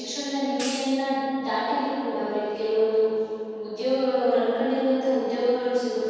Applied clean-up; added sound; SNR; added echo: none; Hi-hat; 16 dB; reverberation time 2.1 s.